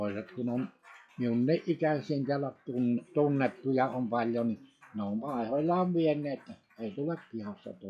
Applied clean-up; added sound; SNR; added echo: classical method log-MMSE.